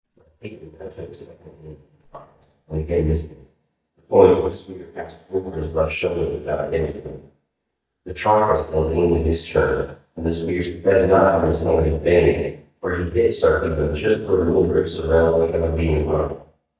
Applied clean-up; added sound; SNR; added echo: neural mask model DeepFilterNet 3.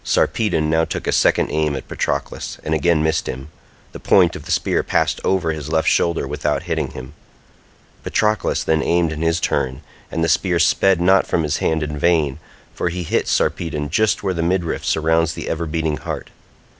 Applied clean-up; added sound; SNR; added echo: none; none; none; none.